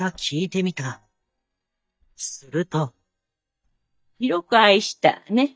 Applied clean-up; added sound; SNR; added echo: neural mask model DeepFilterNet 3.